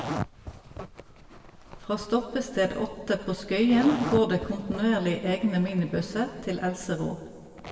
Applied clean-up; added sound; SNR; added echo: none; Zipper (clothing); 12 dB; reverberation time 1.4 s.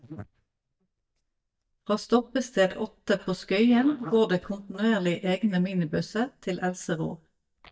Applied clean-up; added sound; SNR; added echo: neural mask model DeepFilterNet 3.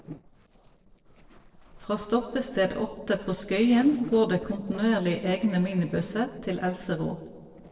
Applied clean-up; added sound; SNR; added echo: neural separator model SepFormer DNS4.